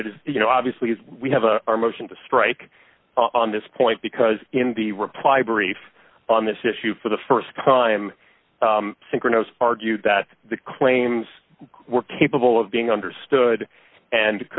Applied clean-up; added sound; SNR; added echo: none; none; none; none.